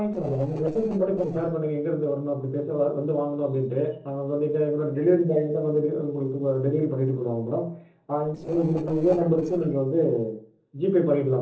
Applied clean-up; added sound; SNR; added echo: neural separator model SepFormer DNS4.